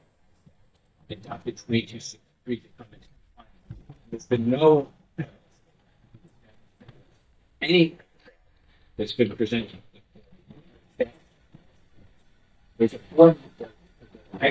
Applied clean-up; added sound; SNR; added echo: neural mask model DeepFilterNet 3.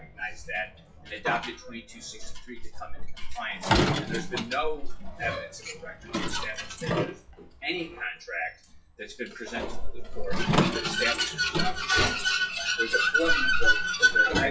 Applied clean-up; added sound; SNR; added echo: classical method WPE with log-MMSE.